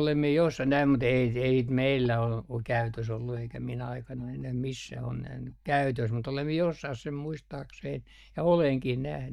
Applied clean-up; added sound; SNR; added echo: neural mask model DeepFilterNet 3.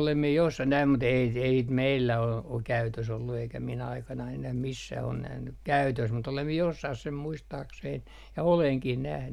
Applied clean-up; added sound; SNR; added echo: none; none; none; none.